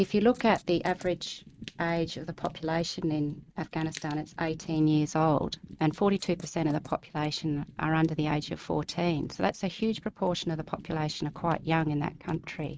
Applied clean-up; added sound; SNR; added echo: neural mask model RNNoise.